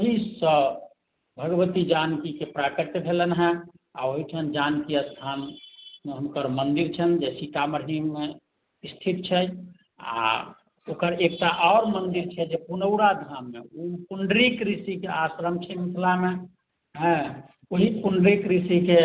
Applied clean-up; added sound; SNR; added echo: none; none; none; none.